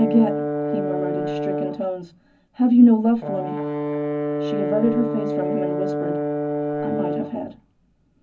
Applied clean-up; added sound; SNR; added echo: none; Brass instrument; 3 dB; reverberation time 0.4 s.